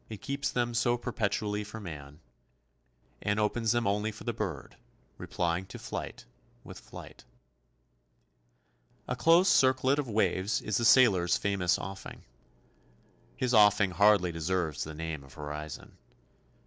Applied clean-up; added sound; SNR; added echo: none; none; none; none.